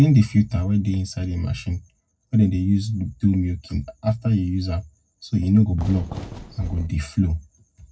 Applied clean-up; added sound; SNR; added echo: neural separator model SepFormer DNS4.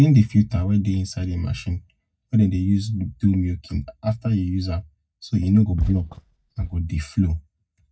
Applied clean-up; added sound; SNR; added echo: neural mask model DeepFilterNet 3.